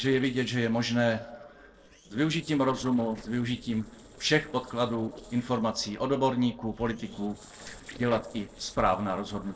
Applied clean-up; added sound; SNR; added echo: neural separator model SepFormer DNS4.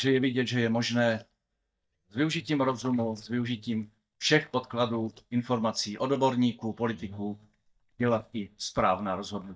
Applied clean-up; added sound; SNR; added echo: neural mask model DeepFilterNet 3.